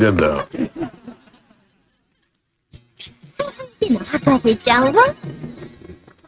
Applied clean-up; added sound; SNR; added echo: neural mask model RNNoise.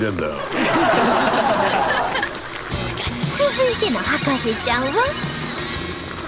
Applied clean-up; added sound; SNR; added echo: none; Fill (with liquid) / Water tap, faucet; 11 dB; none.